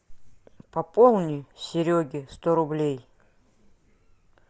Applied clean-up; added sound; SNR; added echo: none; none; none; none.